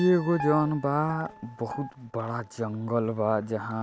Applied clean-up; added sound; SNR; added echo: none; Piano + Guitar; 15 dB; none.